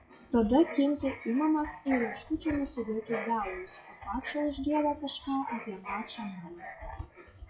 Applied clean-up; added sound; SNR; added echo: classical method WPE with log-MMSE.